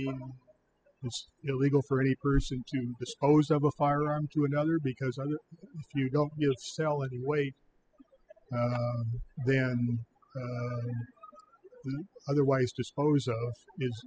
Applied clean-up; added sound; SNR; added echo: classical method spectral subtraction.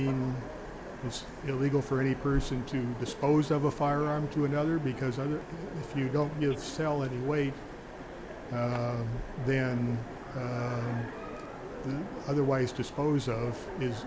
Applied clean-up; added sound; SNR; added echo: none; Train; 11 dB; none.